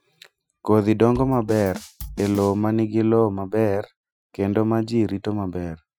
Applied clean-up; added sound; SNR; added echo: classical method Wiener filter.